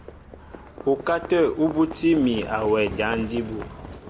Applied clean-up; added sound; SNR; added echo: none; Livestock, farm animals, working animals; 13 dB; none.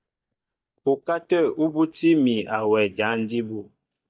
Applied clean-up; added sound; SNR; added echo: neural mask model DeepFilterNet 3.